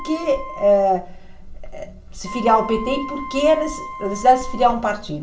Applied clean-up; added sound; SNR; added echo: none; Wind instrument, woodwind instrument; 14 dB; reverberation time 0.4 s.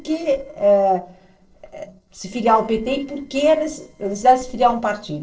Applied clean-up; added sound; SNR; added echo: neural separator model SepFormer DNS4.